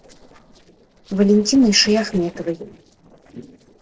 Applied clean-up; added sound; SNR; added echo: neural separator model SepFormer DNS4.